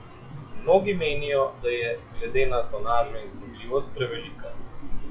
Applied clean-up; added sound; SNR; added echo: classical method WPE with log-MMSE.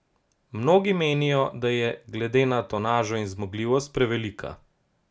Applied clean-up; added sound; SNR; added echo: none; none; none; none.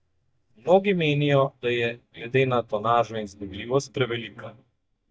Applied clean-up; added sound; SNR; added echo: neural mask model DeepFilterNet 3.